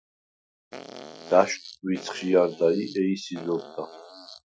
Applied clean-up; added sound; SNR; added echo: classical method Wiener filter.